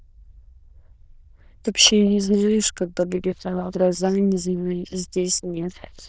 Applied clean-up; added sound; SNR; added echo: neural diffusion model UNIVERSE++.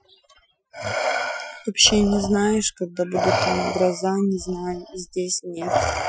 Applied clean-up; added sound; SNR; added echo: classical method Wiener filter.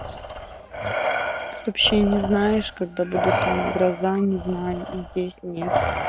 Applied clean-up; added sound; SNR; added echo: none; Respiratory sounds; 3 dB; none.